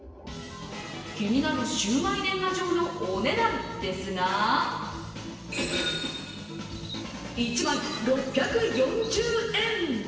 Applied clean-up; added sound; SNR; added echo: none; Chirp, tweet; 17 dB; reverberation time 1.3 s.